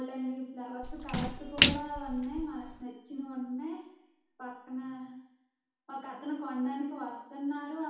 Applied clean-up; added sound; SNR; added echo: none; Splash, splatter; -4 dB; reverberation time 2.2 s.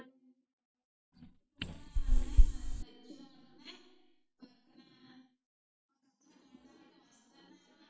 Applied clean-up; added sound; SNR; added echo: neural mask model DeepFilterNet 3.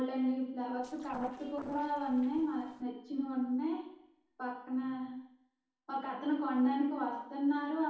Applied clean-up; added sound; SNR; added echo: neural separator model SepFormer DNS4.